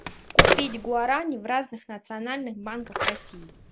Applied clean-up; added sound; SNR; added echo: none; Telephone; -3 dB; none.